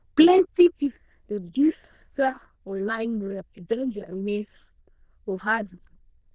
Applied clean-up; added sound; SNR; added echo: neural diffusion model UNIVERSE++.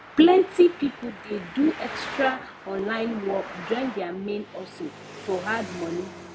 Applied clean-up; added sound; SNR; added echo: none; Traffic noise, roadway noise; 14 dB; none.